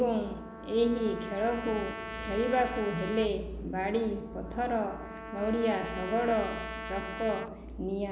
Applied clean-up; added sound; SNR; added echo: none; Trumpet; 11 dB; none.